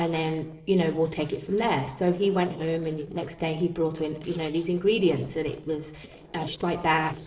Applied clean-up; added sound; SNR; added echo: neural separator model SepFormer DNS4.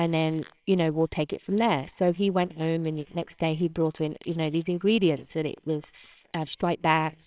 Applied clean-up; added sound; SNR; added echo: neural separator model SepFormer WHAMR!.